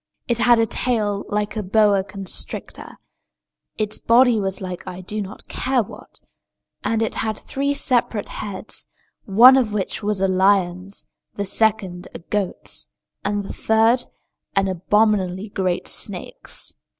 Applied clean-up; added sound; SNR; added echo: none; none; none; none.